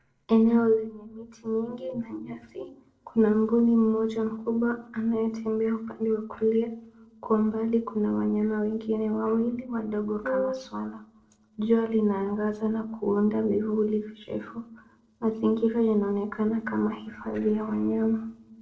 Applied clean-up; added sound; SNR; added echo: neural separator model SepFormer DNS4.